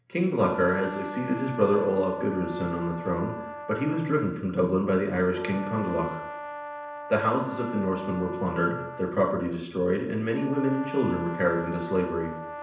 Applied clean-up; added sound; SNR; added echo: none; Brass instrument; 12 dB; reverberation time 0.8 s.